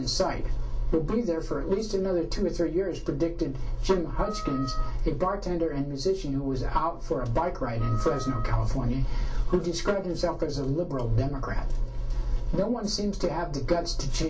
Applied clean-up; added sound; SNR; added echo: none; Wind instrument, woodwind instrument; 15 dB; reverberation time 0.2 s.